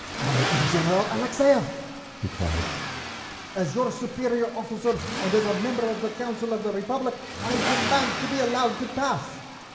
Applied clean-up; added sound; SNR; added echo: none; Accelerating, revving, vroom; 6 dB; reverberation time 2.0 s.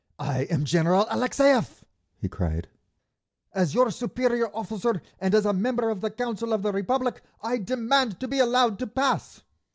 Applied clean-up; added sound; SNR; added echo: none; none; none; none.